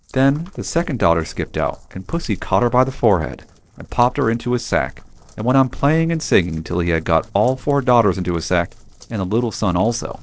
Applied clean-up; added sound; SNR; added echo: neural separator model SepFormer DNS4.